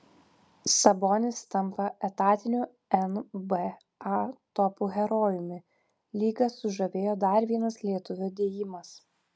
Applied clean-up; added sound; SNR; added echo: none; none; none; none.